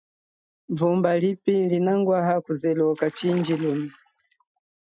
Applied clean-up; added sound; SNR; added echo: classical method Wiener filter.